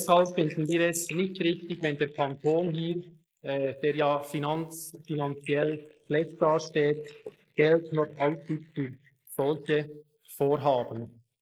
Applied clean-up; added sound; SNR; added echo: neural mask model Resemble Enhance denoiser.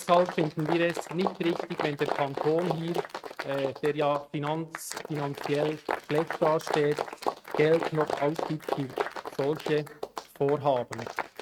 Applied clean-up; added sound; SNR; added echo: neural mask model RNNoise.